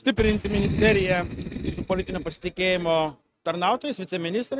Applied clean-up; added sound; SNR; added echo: neural mask model RNNoise.